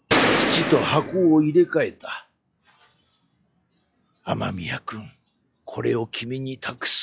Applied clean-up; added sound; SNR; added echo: classical method log-MMSE.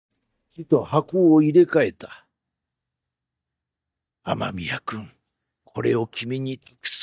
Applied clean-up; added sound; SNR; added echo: neural mask model DeepFilterNet 3.